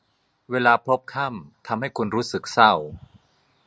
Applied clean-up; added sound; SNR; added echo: none; none; none; none.